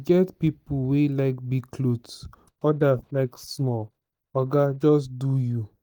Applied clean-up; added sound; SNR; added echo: neural mask model DeepFilterNet 3.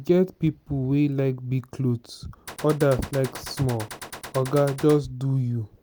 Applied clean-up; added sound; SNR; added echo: none; Gunshot, gunfire; 14 dB; none.